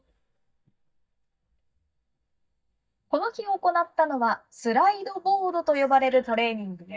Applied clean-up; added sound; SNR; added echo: neural mask model DeepFilterNet 3.